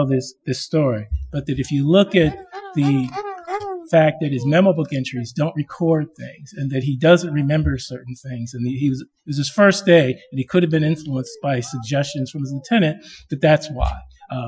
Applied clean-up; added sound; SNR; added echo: classical method Wiener filter.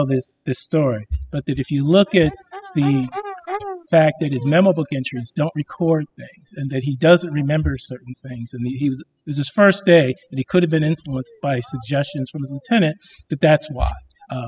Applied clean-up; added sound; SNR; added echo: classical method spectral subtraction.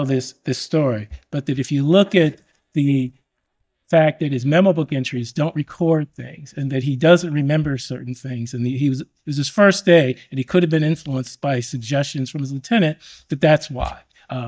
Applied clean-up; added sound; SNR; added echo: neural mask model DeepFilterNet 3.